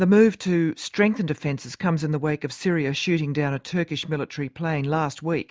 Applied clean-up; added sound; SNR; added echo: none; none; none; none.